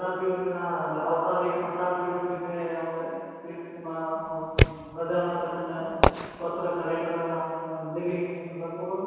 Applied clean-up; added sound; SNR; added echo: none; Fireworks; -2 dB; reverberation time 2.2 s.